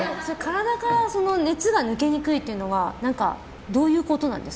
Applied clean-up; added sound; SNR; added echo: none; none; none; none.